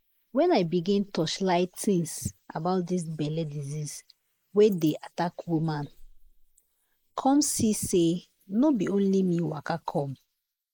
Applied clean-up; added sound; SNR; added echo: neural mask model Resemble Enhance denoiser.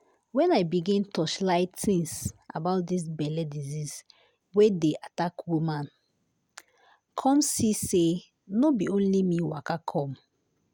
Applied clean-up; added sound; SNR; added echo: none; none; none; none.